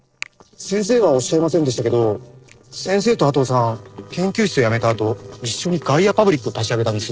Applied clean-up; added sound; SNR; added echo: neural separator model SepFormer DNS4.